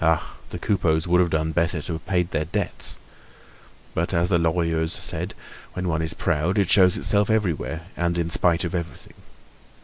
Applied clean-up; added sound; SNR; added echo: none; none; none; none.